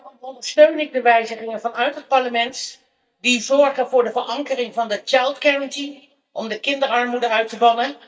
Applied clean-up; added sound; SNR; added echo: neural mask model DeepFilterNet 3.